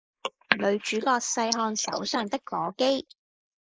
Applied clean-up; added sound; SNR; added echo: neural mask model Resemble Enhance denoiser.